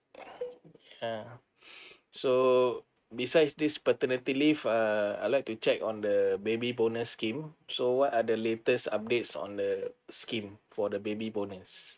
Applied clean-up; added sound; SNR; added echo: neural mask model RNNoise.